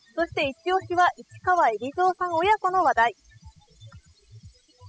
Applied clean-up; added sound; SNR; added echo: classical method spectral subtraction.